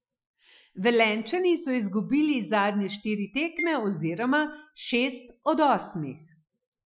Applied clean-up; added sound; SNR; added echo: classical method Wiener filter.